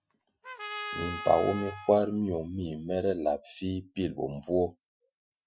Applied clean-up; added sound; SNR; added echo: classical method Wiener filter.